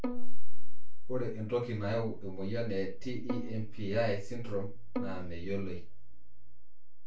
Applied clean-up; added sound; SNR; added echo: none; Bowed string instrument; 18 dB; reverberation time 0.2 s.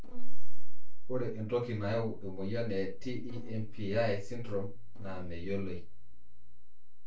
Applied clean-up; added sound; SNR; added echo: neural separator model SepFormer DNS4.